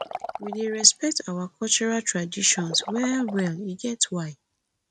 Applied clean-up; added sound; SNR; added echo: neural mask model RNNoise.